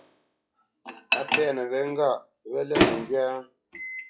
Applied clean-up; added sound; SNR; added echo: classical method log-MMSE.